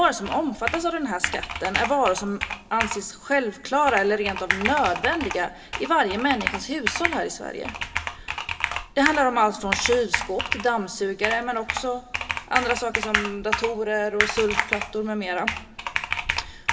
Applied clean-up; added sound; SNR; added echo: none; Computer keyboard; 4 dB; reverberation time 1.2 s.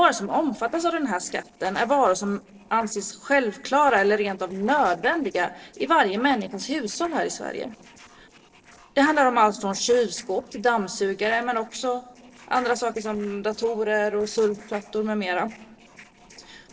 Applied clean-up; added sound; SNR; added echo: neural separator model SepFormer DNS4.